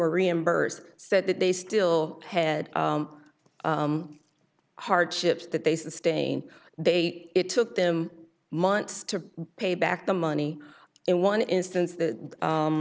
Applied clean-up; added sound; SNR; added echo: none; none; none; none.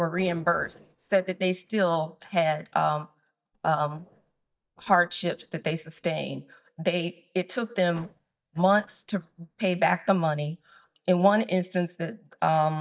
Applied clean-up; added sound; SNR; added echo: neural mask model DeepFilterNet 3.